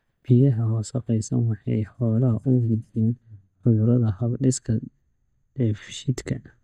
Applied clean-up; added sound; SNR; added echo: neural mask model DeepFilterNet 3.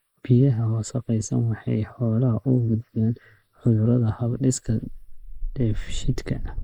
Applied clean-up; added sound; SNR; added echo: neural mask model Resemble Enhance denoiser.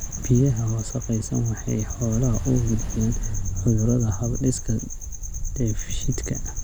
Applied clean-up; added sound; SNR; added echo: none; Ocean; 4 dB; none.